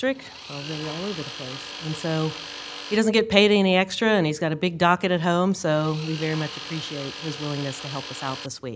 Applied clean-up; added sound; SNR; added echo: none; Tools; 12 dB; none.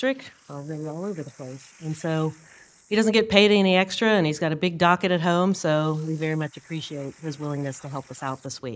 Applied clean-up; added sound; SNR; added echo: neural mask model Resemble Enhance denoiser.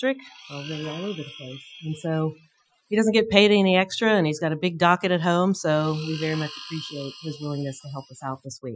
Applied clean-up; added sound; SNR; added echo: classical method Wiener filter.